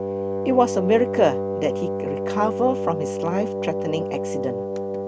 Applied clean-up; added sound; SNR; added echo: none; Wind instrument, woodwind instrument; 2 dB; none.